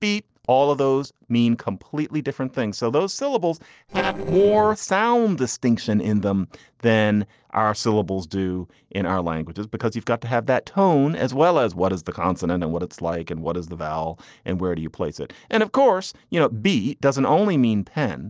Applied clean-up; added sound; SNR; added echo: neural separator model SepFormer DNS4.